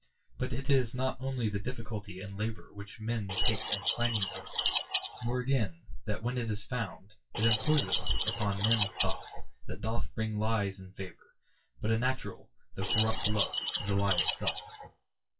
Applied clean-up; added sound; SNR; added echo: classical method WPE with log-MMSE.